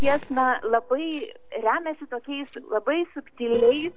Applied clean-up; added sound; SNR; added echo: neural separator model SepFormer DNS4.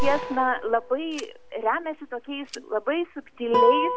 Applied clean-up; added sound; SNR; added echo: none; Gunshot, gunfire + Guitar; 2 dB; none.